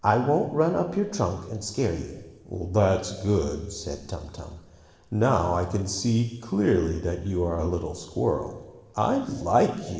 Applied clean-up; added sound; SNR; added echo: none; none; none; reverberation time 1.2 s.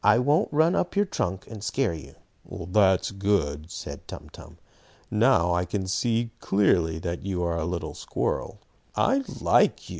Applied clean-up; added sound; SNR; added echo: none; none; none; none.